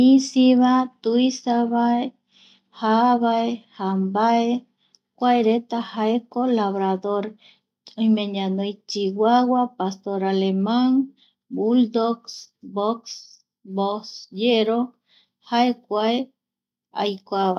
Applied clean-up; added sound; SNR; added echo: none; none; none; none.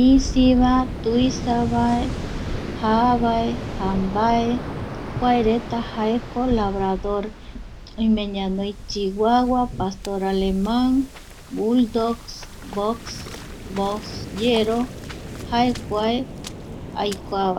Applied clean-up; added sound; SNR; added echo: none; Waves, surf; 9 dB; none.